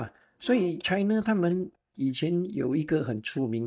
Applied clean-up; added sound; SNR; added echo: neural mask model DeepFilterNet 3.